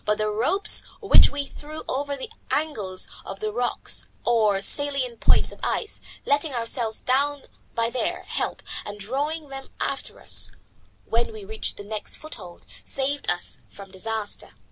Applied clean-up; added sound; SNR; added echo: none; none; none; none.